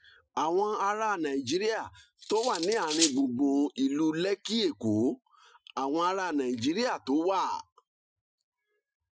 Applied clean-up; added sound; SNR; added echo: classical method Wiener filter.